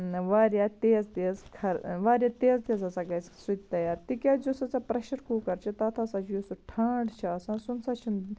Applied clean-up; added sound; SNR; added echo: none; none; none; none.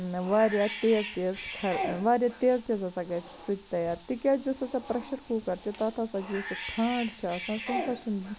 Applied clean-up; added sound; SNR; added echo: none; Bathtub (filling or washing) / Cat; 11 dB; none.